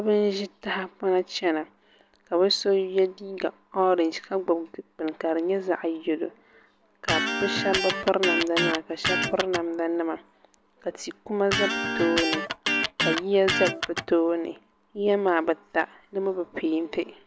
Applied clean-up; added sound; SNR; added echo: none; Electric guitar; 1 dB; none.